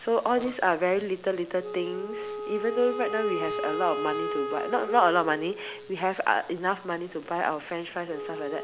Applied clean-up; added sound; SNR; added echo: none; Wind instrument, woodwind instrument; 7 dB; none.